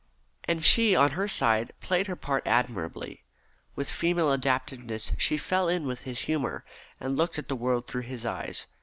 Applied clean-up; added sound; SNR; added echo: none; none; none; none.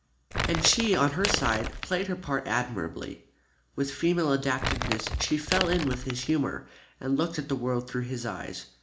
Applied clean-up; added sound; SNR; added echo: none; Crumpling, crinkling; 3 dB; reverberation time 0.4 s.